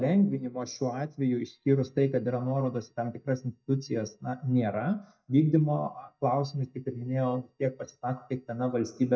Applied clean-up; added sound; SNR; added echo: neural mask model DeepFilterNet 3.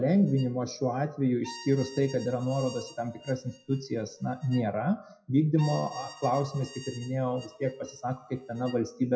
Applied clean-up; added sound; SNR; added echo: classical method WPE with log-MMSE.